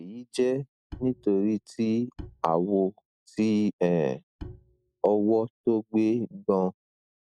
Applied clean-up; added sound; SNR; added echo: neural mask model DeepFilterNet 3.